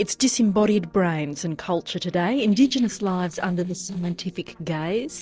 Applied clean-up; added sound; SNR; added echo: neural separator model SepFormer DNS4.